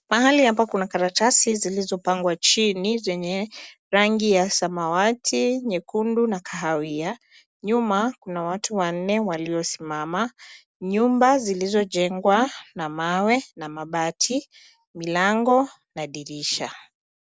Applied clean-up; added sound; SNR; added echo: none; none; none; none.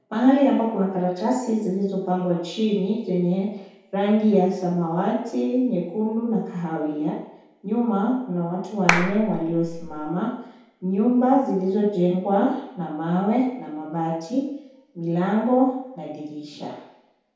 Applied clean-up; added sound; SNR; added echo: none; Clapping; 3 dB; reverberation time 0.8 s.